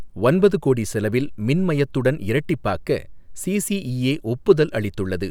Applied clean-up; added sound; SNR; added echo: none; none; none; none.